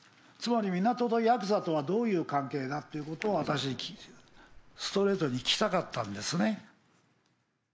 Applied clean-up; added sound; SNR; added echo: neural mask model Resemble Enhance denoiser.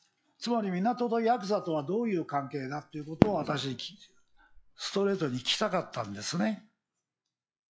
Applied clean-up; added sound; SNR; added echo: classical method log-MMSE.